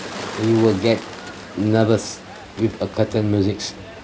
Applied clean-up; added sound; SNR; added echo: none; Bird; 14 dB; none.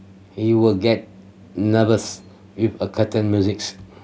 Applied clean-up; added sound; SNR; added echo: none; none; none; none.